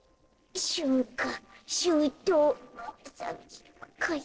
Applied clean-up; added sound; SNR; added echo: neural separator model SepFormer DNS4.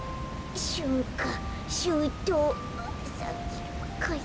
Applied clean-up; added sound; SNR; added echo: none; Water; 4 dB; none.